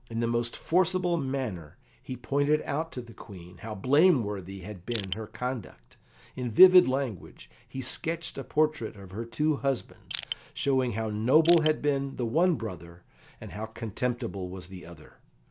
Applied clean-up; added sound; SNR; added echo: none; Crushing; 7 dB; none.